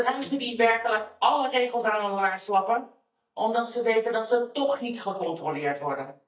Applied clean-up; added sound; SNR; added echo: neural mask model DeepFilterNet 3.